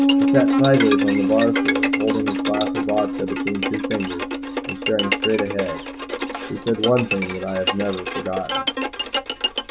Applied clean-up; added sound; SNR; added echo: none; Piano + Bowed string instrument; -2 dB; none.